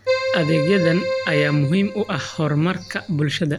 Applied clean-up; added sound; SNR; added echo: none; Keyboard (musical); 5 dB; none.